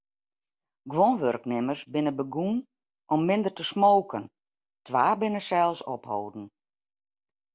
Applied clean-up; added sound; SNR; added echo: none; none; none; none.